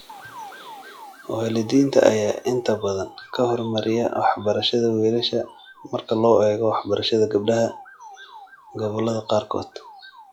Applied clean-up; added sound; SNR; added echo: classical method log-MMSE.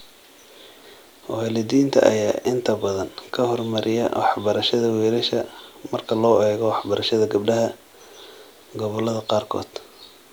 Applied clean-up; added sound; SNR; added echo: none; none; none; none.